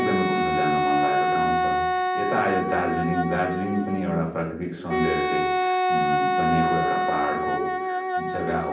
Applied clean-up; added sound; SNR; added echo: none; Wind instrument, woodwind instrument; -3 dB; reverberation time 0.6 s.